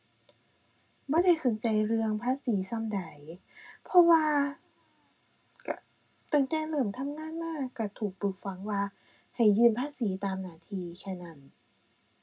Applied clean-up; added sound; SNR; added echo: none; none; none; reverberation time 0.2 s.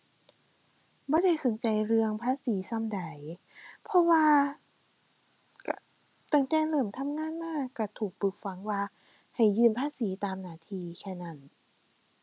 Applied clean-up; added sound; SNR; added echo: none; none; none; none.